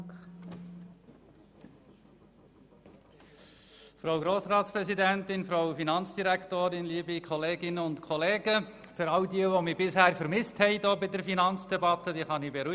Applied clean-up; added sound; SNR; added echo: none; none; none; none.